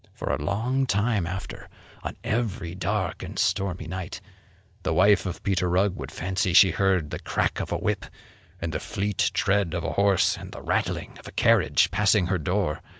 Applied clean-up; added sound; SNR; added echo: none; none; none; none.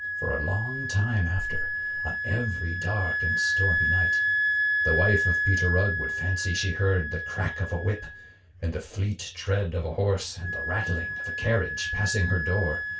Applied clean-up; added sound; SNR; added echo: none; Wind instrument, woodwind instrument; 1 dB; reverberation time 0.2 s.